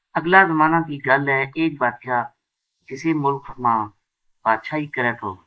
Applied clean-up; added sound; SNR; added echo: neural mask model Resemble Enhance denoiser.